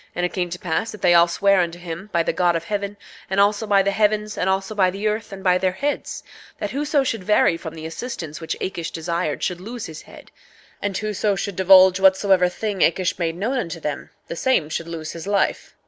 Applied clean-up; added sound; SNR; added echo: none; none; none; none.